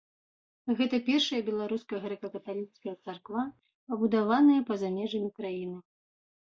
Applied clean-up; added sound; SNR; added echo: neural mask model Resemble Enhance denoiser.